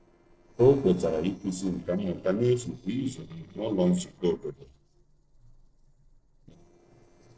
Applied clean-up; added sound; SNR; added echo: neural separator model SepFormer DNS4.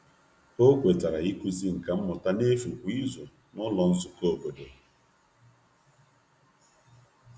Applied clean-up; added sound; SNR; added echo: none; none; none; none.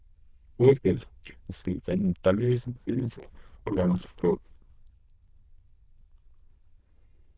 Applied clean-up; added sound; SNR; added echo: neural diffusion model UNIVERSE++.